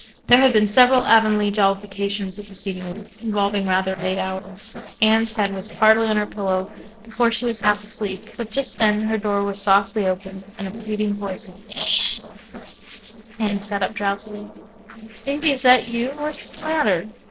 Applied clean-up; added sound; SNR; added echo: neural separator model SepFormer DNS4.